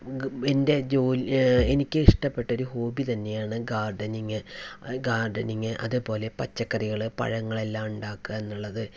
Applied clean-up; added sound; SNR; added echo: none; Bass drum; 4 dB; none.